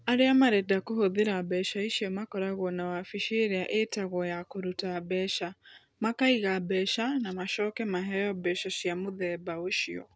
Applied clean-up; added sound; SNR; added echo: none; none; none; none.